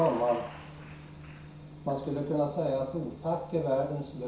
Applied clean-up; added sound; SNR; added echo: none; Applause / Crowd; 19 dB; reverberation time 0.6 s.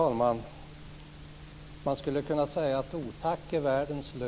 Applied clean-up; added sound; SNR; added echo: none; none; none; none.